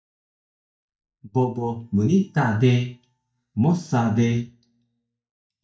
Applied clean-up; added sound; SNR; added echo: neural mask model DeepFilterNet 3.